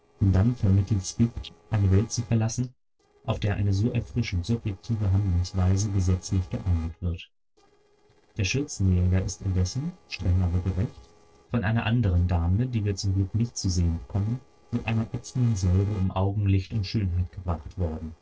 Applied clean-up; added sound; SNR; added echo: neural separator model SepFormer DNS4.